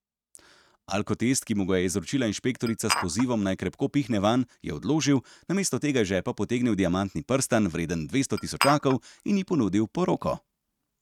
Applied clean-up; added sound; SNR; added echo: neural mask model RNNoise.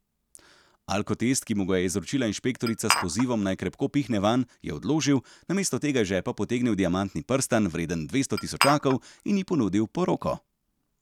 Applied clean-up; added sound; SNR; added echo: none; Glass; 4 dB; none.